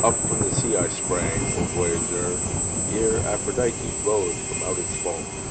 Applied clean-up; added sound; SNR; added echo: none; Thunder + Drill; -3 dB; none.